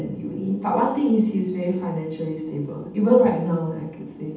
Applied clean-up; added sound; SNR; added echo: none; none; none; reverberation time 0.8 s.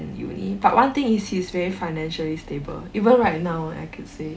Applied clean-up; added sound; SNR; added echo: none; none; none; none.